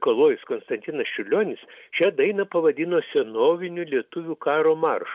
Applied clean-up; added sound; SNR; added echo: none; none; none; none.